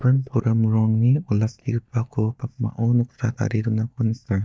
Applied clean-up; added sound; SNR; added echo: neural mask model DeepFilterNet 3.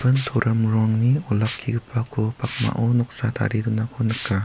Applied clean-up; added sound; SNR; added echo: none; Liquid; 14 dB; none.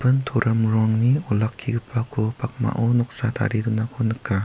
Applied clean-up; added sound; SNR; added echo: none; none; none; none.